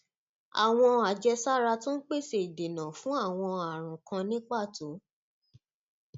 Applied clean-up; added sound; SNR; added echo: none; none; none; none.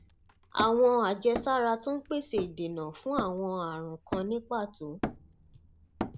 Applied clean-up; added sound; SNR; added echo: none; Hammer; 10 dB; none.